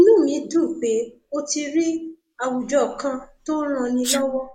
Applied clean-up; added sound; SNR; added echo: neural mask model Resemble Enhance denoiser.